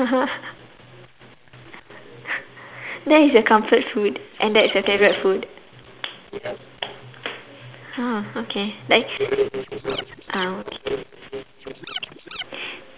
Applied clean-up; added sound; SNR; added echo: none; Scratching (performance technique); 13 dB; none.